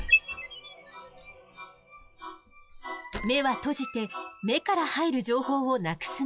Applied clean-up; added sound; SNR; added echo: classical method log-MMSE.